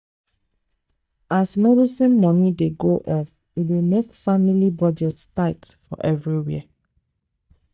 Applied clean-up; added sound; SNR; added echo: neural mask model DeepFilterNet 3.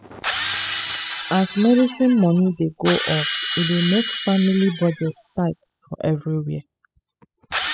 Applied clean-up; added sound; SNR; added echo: classical method spectral subtraction.